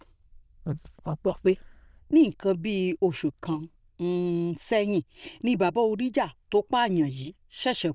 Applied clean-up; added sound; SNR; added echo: neural diffusion model UNIVERSE++.